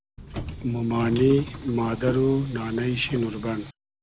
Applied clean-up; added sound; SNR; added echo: none; Subway, metro, underground; 11 dB; none.